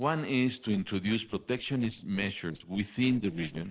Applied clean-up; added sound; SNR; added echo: neural separator model SepFormer DNS4.